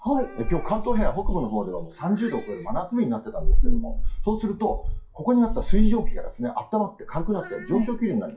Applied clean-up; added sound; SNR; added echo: classical method WPE with log-MMSE.